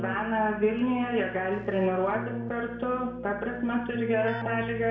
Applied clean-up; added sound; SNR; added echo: none; Keyboard (musical); 9 dB; reverberation time 0.8 s.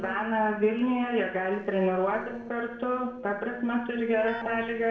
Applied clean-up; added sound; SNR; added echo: neural separator model SepFormer DNS4.